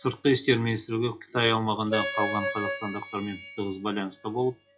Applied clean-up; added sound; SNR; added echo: classical method WPE with log-MMSE.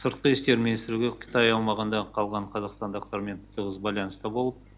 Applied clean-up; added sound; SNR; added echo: none; none; none; none.